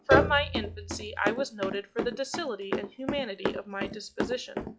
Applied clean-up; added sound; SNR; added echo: classical method log-MMSE.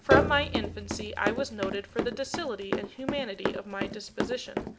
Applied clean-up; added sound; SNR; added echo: none; Run + Piano; 0 dB; none.